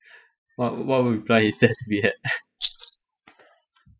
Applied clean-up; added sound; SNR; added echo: classical method spectral subtraction.